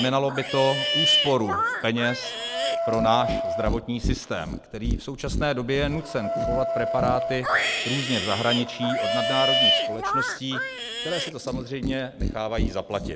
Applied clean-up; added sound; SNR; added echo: none; Wind instrument, woodwind instrument + Livestock, farm animals, working animals; -1 dB; none.